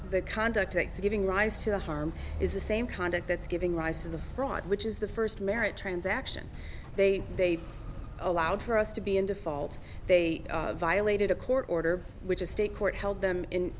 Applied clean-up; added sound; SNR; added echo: none; Motor vehicle (road); 10 dB; none.